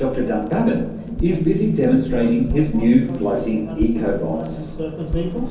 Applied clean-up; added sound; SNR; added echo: none; Crackle; 10 dB; reverberation time 0.6 s.